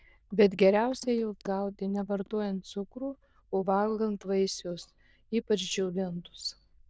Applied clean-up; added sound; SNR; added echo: neural diffusion model UNIVERSE++.